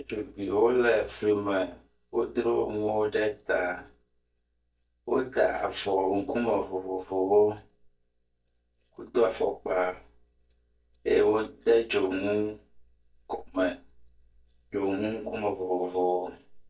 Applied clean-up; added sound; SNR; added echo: neural mask model DeepFilterNet 3.